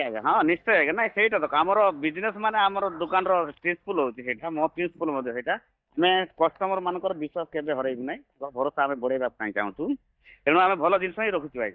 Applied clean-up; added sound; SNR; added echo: neural mask model DeepFilterNet 3.